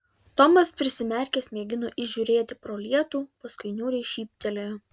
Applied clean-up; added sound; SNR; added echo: none; none; none; none.